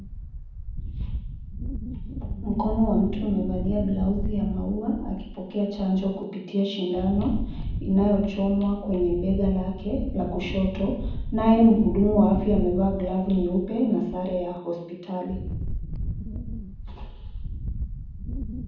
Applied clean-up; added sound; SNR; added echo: none; Wind; 6 dB; reverberation time 1.2 s.